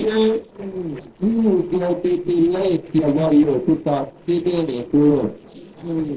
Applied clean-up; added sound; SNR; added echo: neural separator model SepFormer DNS4.